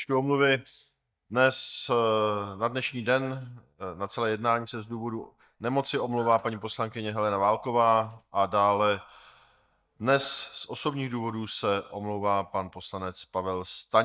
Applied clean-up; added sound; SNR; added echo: neural mask model DeepFilterNet 3.